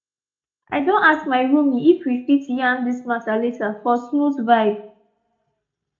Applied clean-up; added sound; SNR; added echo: none; none; none; reverberation time 0.3 s.